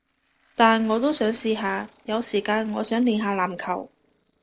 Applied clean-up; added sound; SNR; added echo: neural separator model SepFormer DNS4.